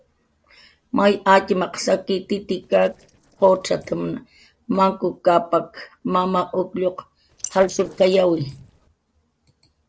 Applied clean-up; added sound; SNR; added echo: neural separator model SepFormer DNS4.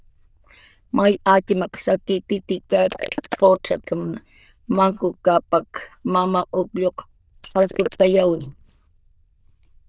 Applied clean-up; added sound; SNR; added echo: neural diffusion model UNIVERSE++.